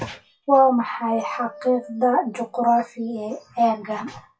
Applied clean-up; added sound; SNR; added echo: classical method WPE with log-MMSE.